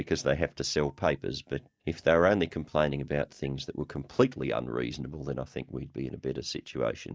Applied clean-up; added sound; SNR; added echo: neural mask model DeepFilterNet 3.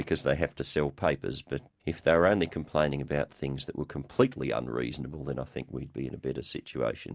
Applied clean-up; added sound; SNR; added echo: none; none; none; none.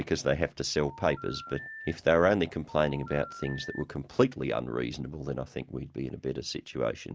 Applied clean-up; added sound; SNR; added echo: none; Telephone; 16 dB; none.